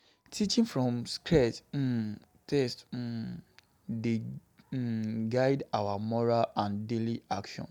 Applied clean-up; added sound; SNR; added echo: none; none; none; none.